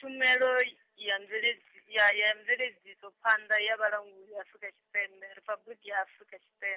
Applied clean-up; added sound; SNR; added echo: none; none; none; none.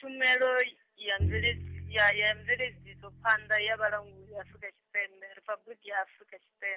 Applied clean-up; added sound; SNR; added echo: none; Bowed string instrument; 7 dB; none.